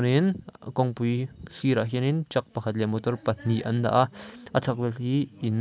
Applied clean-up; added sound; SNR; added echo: none; none; none; none.